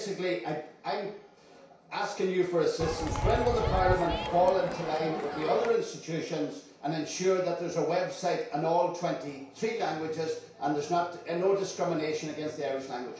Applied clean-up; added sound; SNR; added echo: none; Crowd; 3 dB; reverberation time 0.6 s.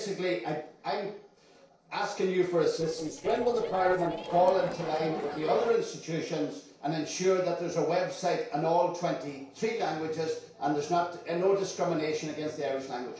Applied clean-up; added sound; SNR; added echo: neural separator model SepFormer DNS4.